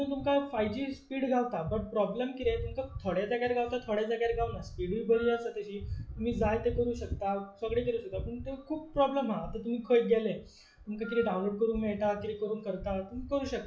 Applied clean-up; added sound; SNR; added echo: classical method log-MMSE.